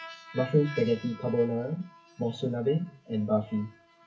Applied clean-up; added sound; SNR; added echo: classical method WPE with log-MMSE.